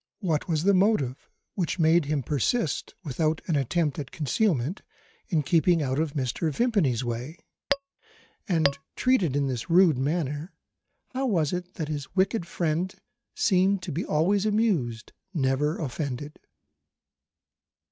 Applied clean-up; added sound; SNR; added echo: neural mask model RNNoise.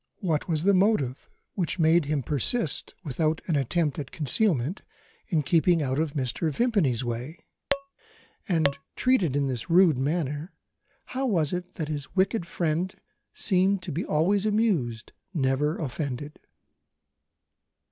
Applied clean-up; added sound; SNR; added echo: none; Tap / Glass; 4 dB; none.